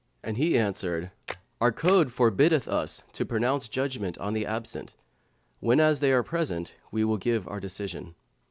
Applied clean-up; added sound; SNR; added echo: none; Camera; 14 dB; none.